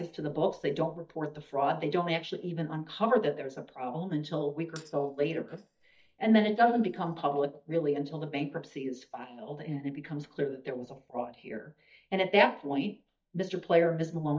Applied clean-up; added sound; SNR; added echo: neural mask model DeepFilterNet 3.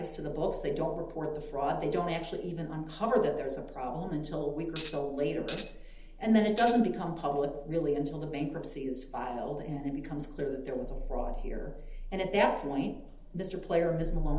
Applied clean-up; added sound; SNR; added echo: none; Tambourine; -2 dB; reverberation time 1.2 s.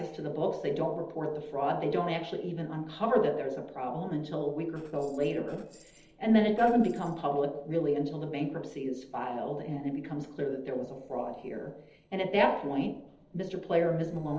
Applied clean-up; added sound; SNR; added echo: neural separator model SepFormer DNS4.